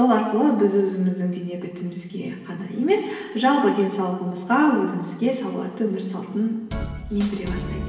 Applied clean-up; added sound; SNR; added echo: none; none; none; reverberation time 1.2 s.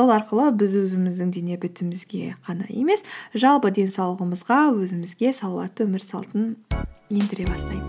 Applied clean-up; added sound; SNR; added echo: none; none; none; none.